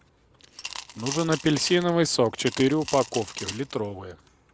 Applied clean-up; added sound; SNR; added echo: none; Coin (dropping) / Glass; 12 dB; none.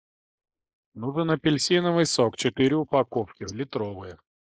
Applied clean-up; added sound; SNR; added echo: neural mask model Resemble Enhance denoiser.